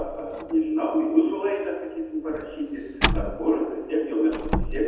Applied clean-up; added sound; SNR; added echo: none; Slam; 5 dB; reverberation time 1.1 s.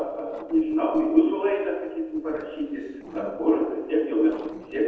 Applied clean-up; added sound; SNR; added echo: neural separator model SepFormer DNS4.